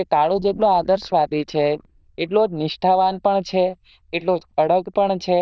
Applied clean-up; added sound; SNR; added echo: neural diffusion model UNIVERSE++.